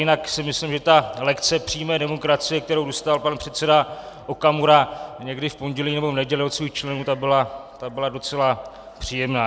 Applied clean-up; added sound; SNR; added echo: none; none; none; none.